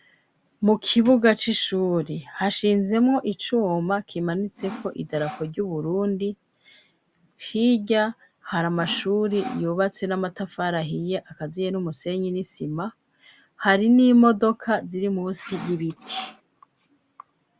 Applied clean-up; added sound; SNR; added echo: none; Sawing; 15 dB; none.